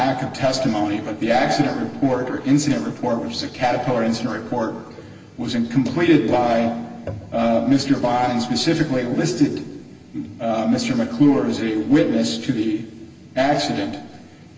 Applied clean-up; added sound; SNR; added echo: none; none; none; reverberation time 1.3 s.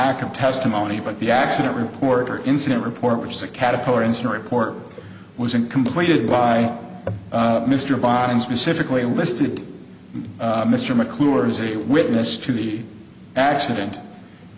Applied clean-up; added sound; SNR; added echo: none; none; none; none.